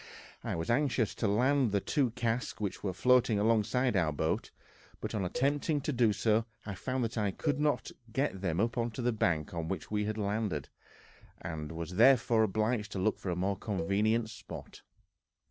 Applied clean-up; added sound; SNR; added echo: none; Cowbell; 16 dB; none.